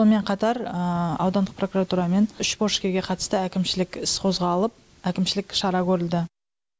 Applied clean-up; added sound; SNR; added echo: none; none; none; none.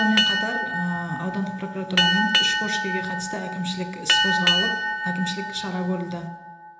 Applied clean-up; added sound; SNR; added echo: none; Boat, Water vehicle; -4 dB; reverberation time 1.0 s.